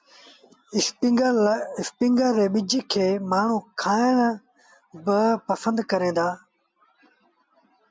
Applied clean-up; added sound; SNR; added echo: none; none; none; none.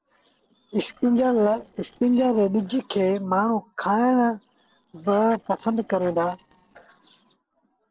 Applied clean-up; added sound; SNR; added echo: neural separator model SepFormer DNS4.